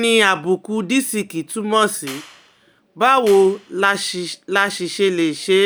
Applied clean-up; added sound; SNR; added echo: none; Clapping; 19 dB; none.